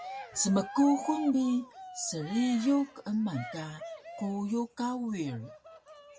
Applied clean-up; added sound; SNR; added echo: none; Cheering; 14 dB; none.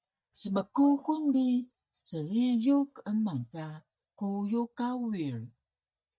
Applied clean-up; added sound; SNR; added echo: neural mask model DeepFilterNet 3.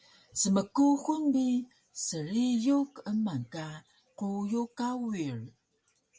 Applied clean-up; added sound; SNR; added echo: none; none; none; none.